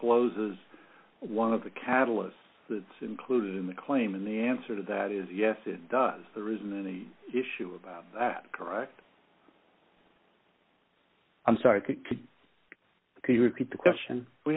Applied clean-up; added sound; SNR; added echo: none; none; none; none.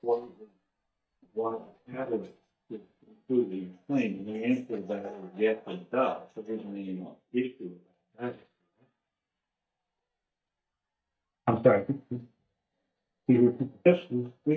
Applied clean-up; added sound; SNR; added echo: neural mask model DeepFilterNet 3.